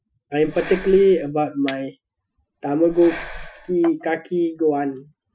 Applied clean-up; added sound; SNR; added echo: classical method Wiener filter.